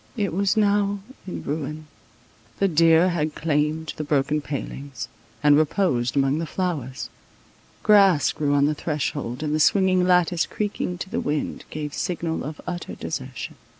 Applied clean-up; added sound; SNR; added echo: none; none; none; none.